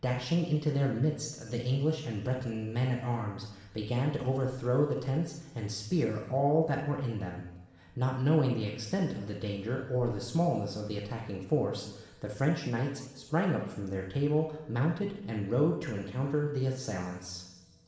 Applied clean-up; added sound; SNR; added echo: none; none; none; reverberation time 1.1 s.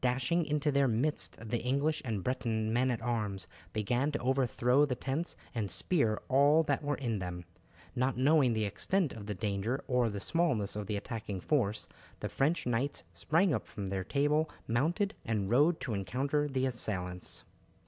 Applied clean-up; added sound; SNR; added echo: none; none; none; none.